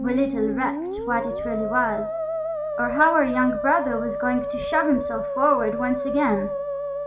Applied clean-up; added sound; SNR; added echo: none; Musical instrument; 4 dB; reverberation time 0.4 s.